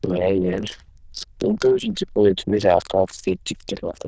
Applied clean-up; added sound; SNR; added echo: neural diffusion model UNIVERSE++.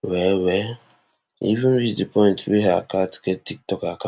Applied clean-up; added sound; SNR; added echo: none; none; none; none.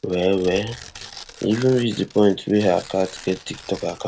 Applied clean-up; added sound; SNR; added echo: none; Tearing; 19 dB; none.